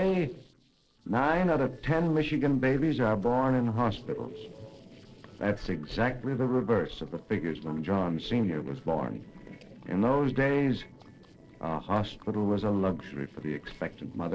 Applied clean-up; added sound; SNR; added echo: neural separator model SepFormer DNS4.